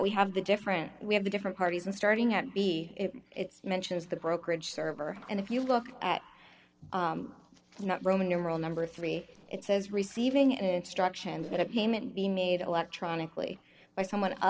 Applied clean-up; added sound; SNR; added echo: neural separator model SepFormer DNS4.